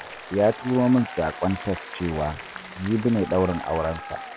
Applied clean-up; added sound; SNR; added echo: none; Applause; 13 dB; none.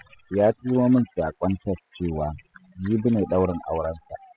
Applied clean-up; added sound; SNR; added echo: classical method spectral subtraction.